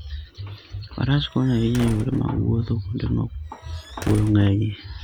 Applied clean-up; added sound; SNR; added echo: none; Squeak / Slam / Wood; 14 dB; none.